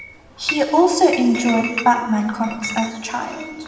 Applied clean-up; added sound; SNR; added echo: none; Chatter / Chink, clink; 12 dB; reverberation time 1.4 s.